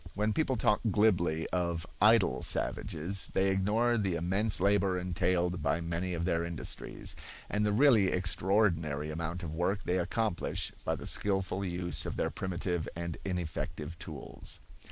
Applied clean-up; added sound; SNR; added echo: none; none; none; none.